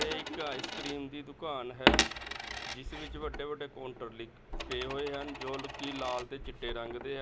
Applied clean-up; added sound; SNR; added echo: none; Coin (dropping); -3 dB; none.